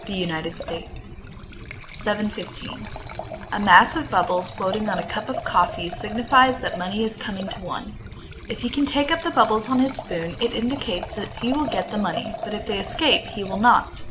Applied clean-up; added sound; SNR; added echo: none; Liquid; 12 dB; none.